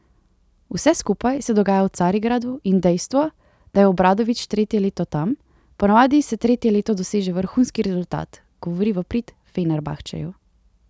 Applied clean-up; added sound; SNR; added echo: none; none; none; none.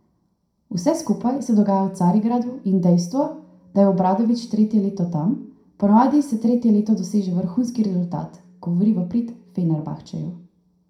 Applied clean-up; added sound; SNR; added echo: none; none; none; reverberation time 0.5 s.